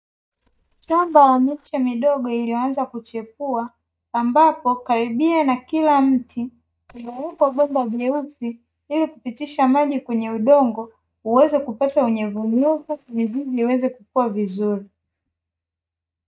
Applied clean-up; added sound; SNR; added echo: neural mask model DeepFilterNet 3.